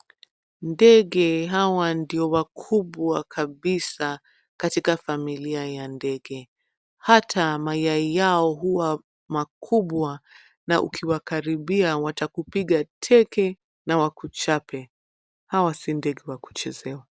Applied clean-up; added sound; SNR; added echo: none; none; none; none.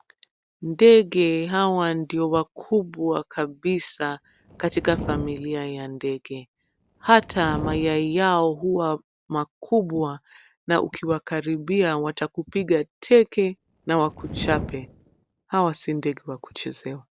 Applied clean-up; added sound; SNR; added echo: none; Fire; 12 dB; none.